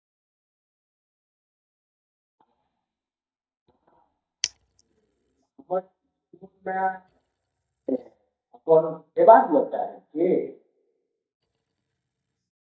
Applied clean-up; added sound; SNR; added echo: neural mask model DeepFilterNet 3.